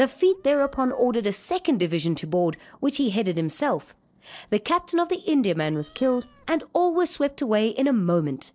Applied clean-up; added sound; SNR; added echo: neural separator model SepFormer DNS4.